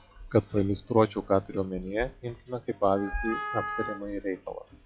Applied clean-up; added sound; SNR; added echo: classical method log-MMSE.